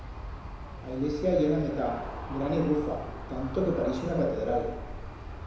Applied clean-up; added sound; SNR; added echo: none; Aircraft; 9 dB; reverberation time 1.0 s.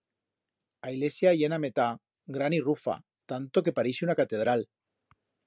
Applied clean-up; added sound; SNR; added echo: none; none; none; none.